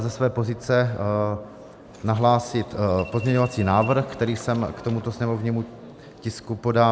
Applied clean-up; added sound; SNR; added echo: none; Subway, metro, underground; 19 dB; none.